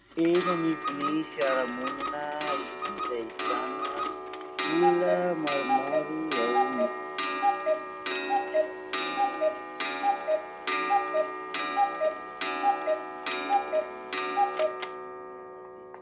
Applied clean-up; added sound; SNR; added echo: none; Clock; -5 dB; reverberation time 0.9 s.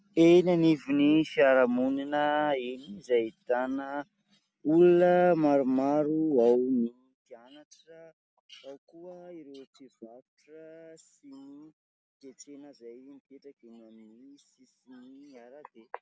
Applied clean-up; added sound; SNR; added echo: none; none; none; none.